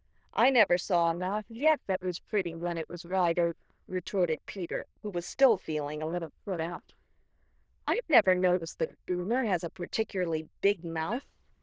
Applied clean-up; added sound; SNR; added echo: neural diffusion model UNIVERSE++.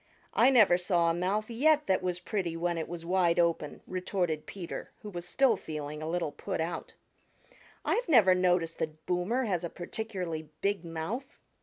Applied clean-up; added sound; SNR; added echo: none; none; none; none.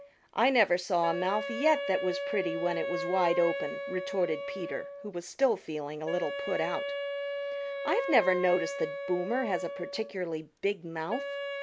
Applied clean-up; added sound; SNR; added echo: none; Wind instrument, woodwind instrument; 6 dB; none.